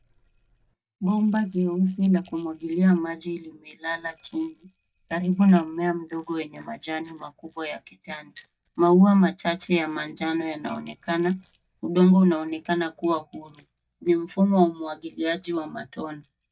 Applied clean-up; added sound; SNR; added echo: neural mask model DeepFilterNet 3.